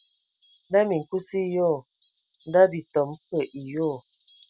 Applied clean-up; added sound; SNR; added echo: none; Fowl; 18 dB; none.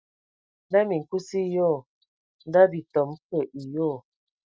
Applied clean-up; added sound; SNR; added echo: neural mask model DeepFilterNet 3.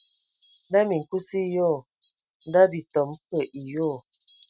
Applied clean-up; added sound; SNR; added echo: neural mask model RNNoise.